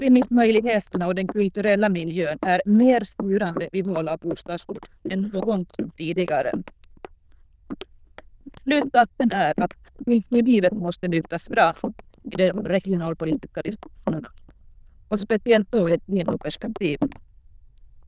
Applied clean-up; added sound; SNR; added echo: neural diffusion model UNIVERSE++.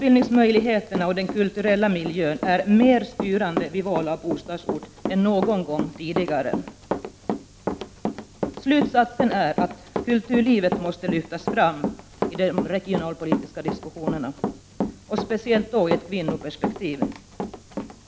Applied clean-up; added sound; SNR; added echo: none; Run; 7 dB; none.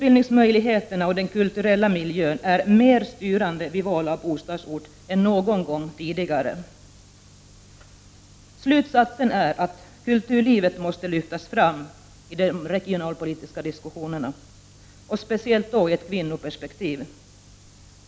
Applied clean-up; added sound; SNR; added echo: none; none; none; none.